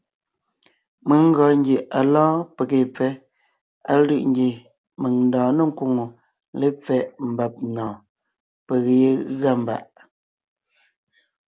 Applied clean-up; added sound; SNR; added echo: none; none; none; none.